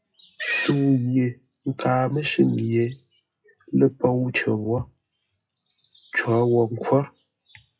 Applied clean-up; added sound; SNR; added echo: classical method WPE with log-MMSE.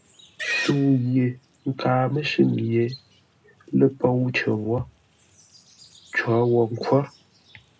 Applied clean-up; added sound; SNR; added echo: none; Livestock, farm animals, working animals; 16 dB; reverberation time 0.2 s.